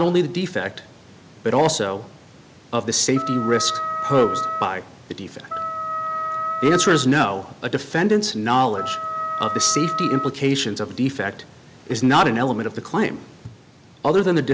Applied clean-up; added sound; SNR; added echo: none; Wind instrument, woodwind instrument; 4 dB; none.